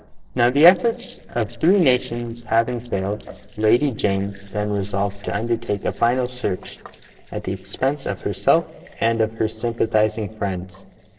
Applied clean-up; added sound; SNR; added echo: neural separator model SepFormer DNS4.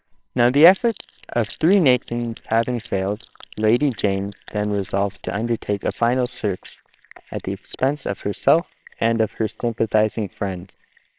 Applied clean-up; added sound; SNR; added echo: neural separator model SepFormer WHAMR!.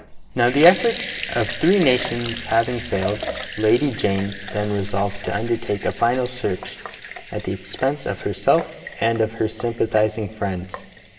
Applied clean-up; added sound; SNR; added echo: none; Sink (filling or washing) / Water tap, faucet / Liquid; 12 dB; reverberation time 1.4 s.